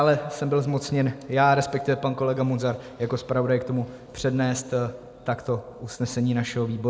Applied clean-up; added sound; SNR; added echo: none; none; none; none.